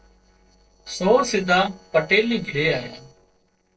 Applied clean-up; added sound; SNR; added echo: neural separator model SepFormer DNS4.